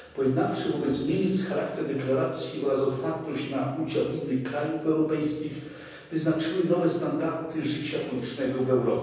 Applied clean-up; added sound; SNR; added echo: none; none; none; reverberation time 1.1 s.